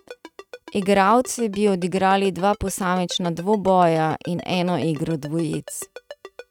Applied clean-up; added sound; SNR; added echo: neural mask model RNNoise.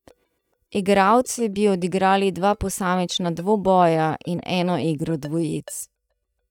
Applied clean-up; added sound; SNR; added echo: neural mask model DeepFilterNet 3.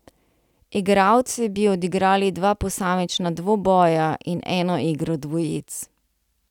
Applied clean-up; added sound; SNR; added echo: none; none; none; none.